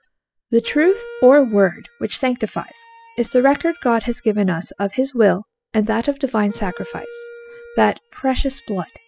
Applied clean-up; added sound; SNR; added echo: classical method spectral subtraction.